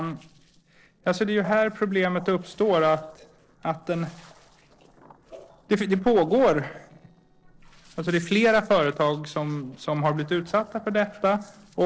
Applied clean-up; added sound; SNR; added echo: neural separator model SepFormer DNS4.